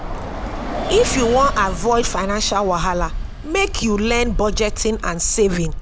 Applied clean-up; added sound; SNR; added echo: none; Bus; 5 dB; none.